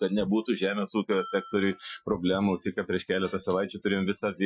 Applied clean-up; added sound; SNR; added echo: classical method Wiener filter.